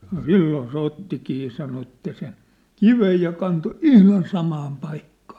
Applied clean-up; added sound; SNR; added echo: none; none; none; none.